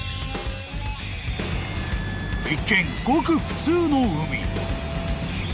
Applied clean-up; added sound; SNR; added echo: none; none; none; none.